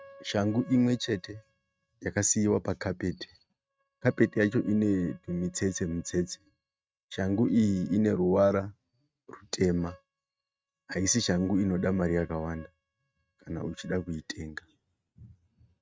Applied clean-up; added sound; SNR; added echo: neural mask model RNNoise.